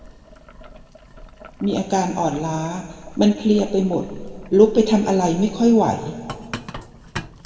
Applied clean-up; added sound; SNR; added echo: none; Boiling; 17 dB; reverberation time 1.8 s.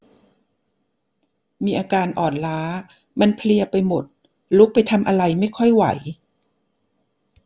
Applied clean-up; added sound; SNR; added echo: none; none; none; none.